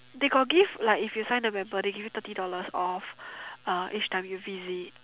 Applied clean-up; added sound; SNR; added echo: none; none; none; none.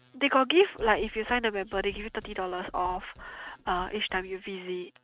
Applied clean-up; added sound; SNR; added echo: neural mask model RNNoise.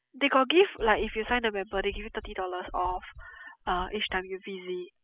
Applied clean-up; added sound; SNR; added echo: classical method spectral subtraction.